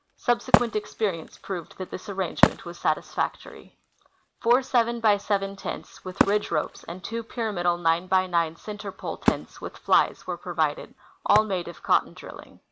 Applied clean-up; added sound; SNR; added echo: none; Wood; 5 dB; none.